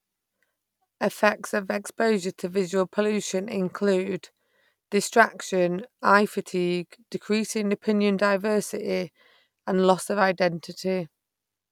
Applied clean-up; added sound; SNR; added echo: none; none; none; none.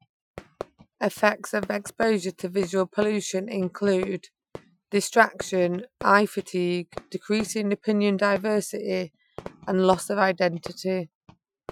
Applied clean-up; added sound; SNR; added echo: classical method Wiener filter.